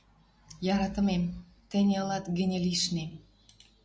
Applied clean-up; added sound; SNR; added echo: none; none; none; none.